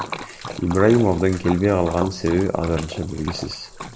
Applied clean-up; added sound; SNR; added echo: none; Splash, splatter; 12 dB; none.